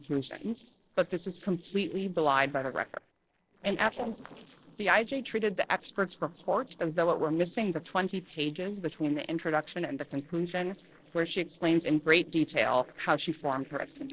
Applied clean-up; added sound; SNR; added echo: neural separator model SepFormer DNS4.